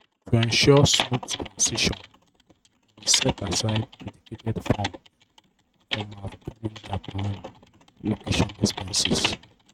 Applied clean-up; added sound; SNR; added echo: neural mask model RNNoise.